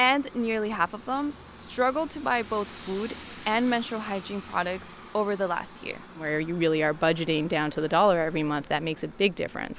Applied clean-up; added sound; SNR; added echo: none; Aircraft; 18 dB; none.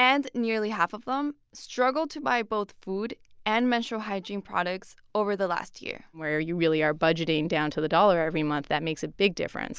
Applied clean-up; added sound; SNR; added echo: none; none; none; none.